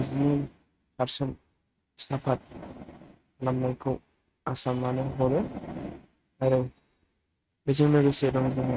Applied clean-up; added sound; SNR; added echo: neural mask model RNNoise.